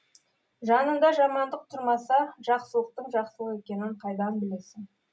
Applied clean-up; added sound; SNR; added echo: none; none; none; none.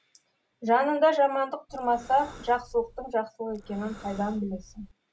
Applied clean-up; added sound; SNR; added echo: none; Breathing; 20 dB; none.